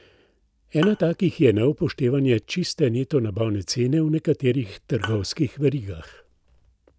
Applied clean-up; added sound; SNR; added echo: none; Bowed string instrument; 18 dB; none.